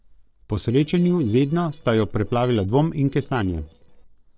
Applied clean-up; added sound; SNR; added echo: neural separator model SepFormer DNS4.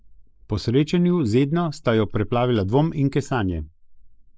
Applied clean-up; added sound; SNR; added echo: neural mask model Resemble Enhance denoiser.